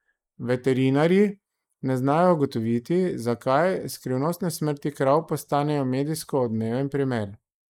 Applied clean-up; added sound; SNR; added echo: neural mask model Resemble Enhance denoiser.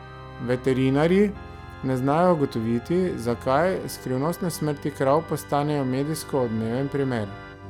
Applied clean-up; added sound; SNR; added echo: none; Organ; 16 dB; none.